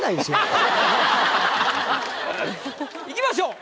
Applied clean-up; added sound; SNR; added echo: none; none; none; none.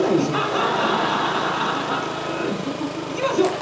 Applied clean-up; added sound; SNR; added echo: none; Engine; 7 dB; reverberation time 0.6 s.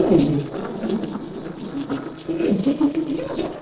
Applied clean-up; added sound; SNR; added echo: neural separator model SepFormer DNS4.